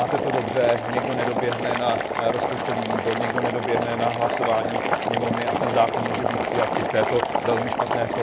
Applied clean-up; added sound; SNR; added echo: none; Boiling; -1 dB; none.